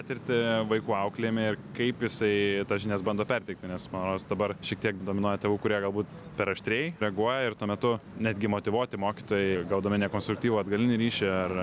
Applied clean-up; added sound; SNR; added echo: none; none; none; none.